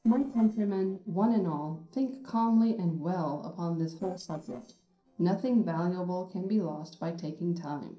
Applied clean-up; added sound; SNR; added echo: neural separator model SepFormer DNS4.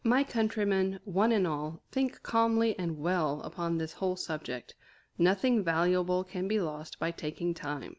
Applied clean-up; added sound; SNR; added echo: none; none; none; none.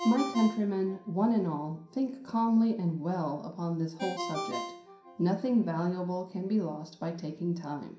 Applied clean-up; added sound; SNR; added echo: none; Ringtone; 13 dB; reverberation time 0.5 s.